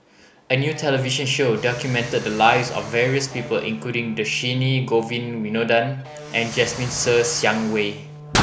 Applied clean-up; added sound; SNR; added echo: none; Electric guitar + Explosion; 11 dB; none.